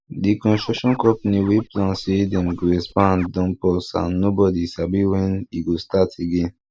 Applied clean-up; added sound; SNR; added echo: neural mask model Resemble Enhance denoiser.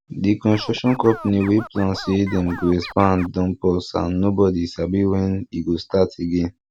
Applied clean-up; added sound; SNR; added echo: none; Scratching (performance technique); 16 dB; none.